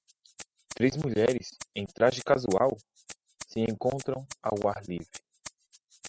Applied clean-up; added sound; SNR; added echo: classical method spectral subtraction.